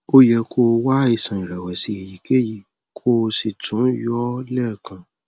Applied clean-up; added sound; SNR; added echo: none; none; none; none.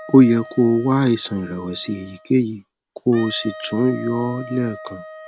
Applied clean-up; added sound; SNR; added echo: none; Wind instrument, woodwind instrument; 18 dB; none.